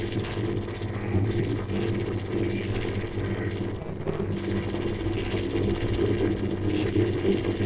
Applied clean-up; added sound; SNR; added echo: neural separator model SepFormer DNS4.